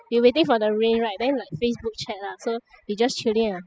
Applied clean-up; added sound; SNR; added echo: classical method spectral subtraction.